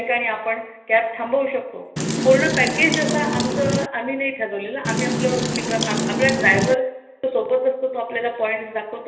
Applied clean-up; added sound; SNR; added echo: none; Wind; 1 dB; reverberation time 1.4 s.